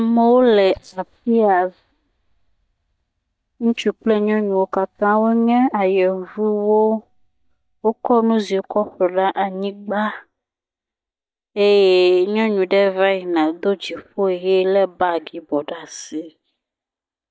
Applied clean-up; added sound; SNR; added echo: neural mask model DeepFilterNet 3.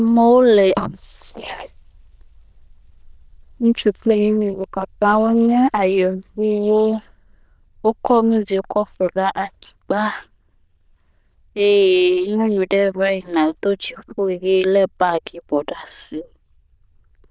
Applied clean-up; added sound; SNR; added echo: neural diffusion model UNIVERSE++.